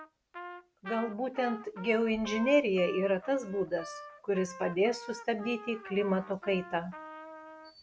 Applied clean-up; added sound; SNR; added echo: none; Trumpet; 14 dB; none.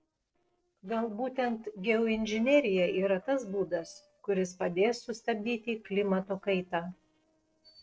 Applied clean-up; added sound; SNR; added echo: neural separator model SepFormer DNS4.